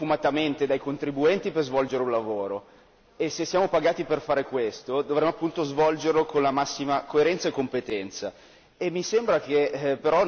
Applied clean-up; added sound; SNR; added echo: none; none; none; none.